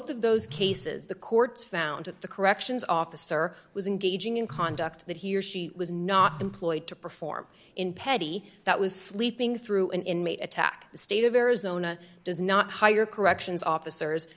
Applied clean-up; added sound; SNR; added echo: none; Telephone; 18 dB; none.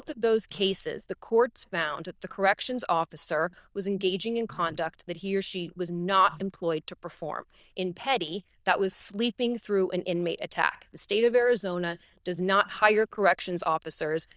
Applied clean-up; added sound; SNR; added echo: neural diffusion model UNIVERSE++.